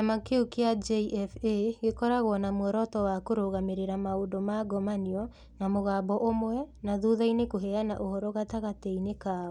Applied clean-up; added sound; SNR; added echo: none; none; none; none.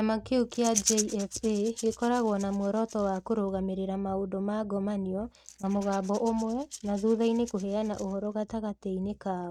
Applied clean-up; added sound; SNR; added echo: neural mask model RNNoise.